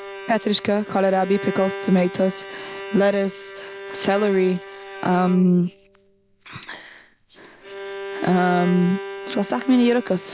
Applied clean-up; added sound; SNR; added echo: none; Bowed string instrument; 12 dB; none.